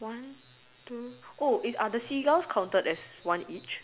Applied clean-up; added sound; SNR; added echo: none; none; none; none.